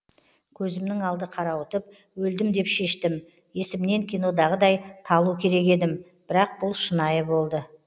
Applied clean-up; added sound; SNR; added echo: none; none; none; none.